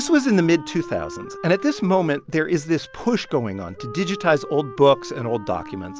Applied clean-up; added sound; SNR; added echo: none; Wind instrument, woodwind instrument; 15 dB; none.